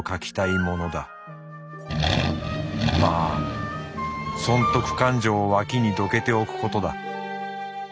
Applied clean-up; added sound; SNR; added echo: none; Accelerating, revving, vroom; 2 dB; none.